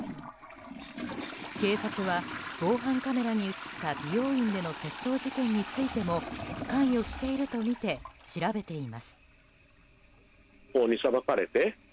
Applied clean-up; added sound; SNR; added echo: none; Trickle, dribble / Toilet flush + Toilet flush; 10 dB; none.